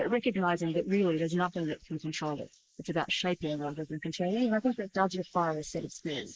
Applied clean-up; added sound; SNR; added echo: neural mask model Resemble Enhance denoiser.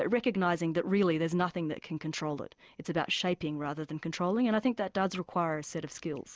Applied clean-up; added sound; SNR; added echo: none; none; none; none.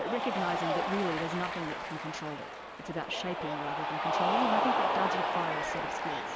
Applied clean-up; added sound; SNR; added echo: none; Cheering; -4 dB; none.